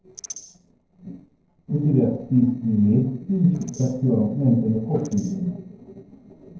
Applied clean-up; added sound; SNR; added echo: neural separator model SepFormer DNS4.